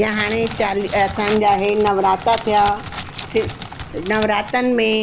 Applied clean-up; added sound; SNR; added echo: none; Crackle; 13 dB; none.